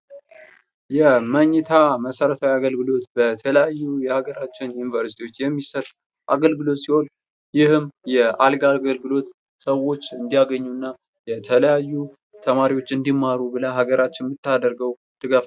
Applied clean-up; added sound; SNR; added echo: none; none; none; none.